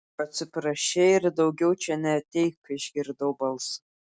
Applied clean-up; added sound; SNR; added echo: none; none; none; none.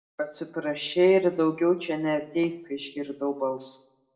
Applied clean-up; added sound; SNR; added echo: none; none; none; reverberation time 0.5 s.